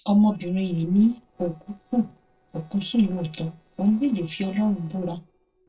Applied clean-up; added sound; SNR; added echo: neural separator model SepFormer DNS4.